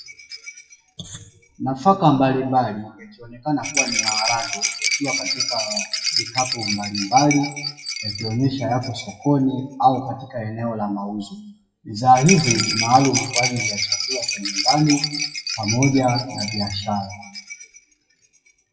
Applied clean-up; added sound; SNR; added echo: classical method WPE with log-MMSE.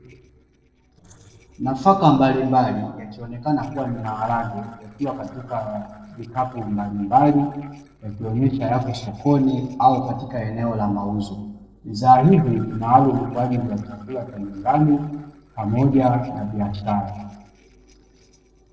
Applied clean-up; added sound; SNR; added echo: neural separator model SepFormer DNS4.